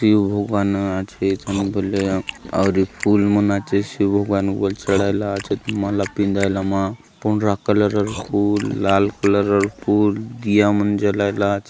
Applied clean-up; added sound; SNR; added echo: none; Chewing, mastication; 16 dB; none.